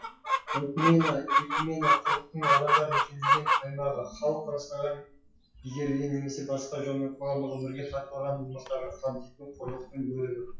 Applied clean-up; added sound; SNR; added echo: classical method WPE with log-MMSE.